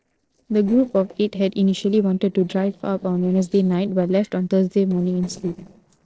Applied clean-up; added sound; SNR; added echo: neural separator model SepFormer DNS4.